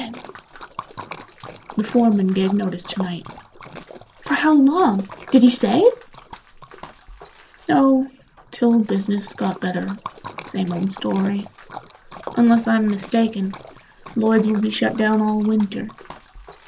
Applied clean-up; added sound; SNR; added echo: none; Splash, splatter; 19 dB; none.